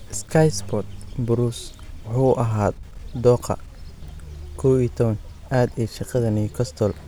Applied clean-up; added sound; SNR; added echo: none; Livestock, farm animals, working animals; 18 dB; none.